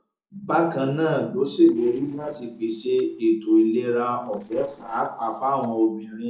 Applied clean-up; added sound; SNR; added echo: neural separator model SepFormer DNS4.